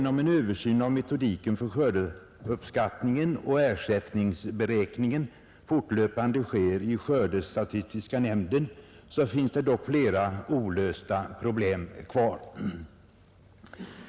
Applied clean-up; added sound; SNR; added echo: none; none; none; none.